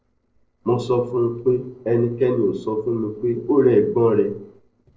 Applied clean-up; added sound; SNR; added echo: neural separator model SepFormer DNS4.